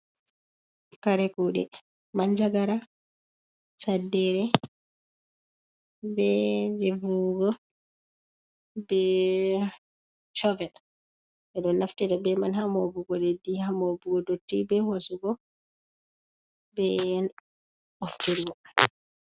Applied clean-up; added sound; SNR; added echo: none; none; none; none.